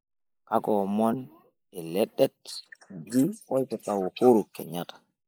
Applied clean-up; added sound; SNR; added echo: neural mask model Resemble Enhance denoiser.